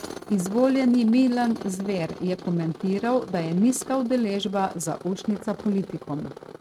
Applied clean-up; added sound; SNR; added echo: neural mask model RNNoise.